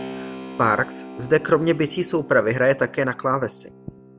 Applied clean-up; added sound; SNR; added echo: none; Keyboard (musical); 16 dB; none.